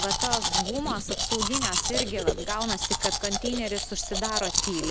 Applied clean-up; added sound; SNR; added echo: none; Domestic sounds, home sounds; -3 dB; none.